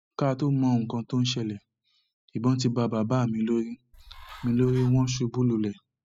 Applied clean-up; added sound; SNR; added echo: classical method spectral subtraction.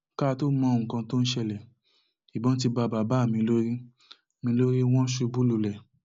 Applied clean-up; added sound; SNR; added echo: none; none; none; none.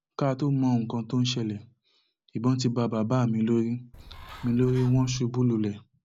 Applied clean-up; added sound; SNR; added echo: none; Bird; 17 dB; none.